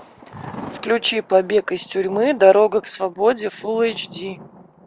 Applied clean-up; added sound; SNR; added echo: none; Thunder; 20 dB; none.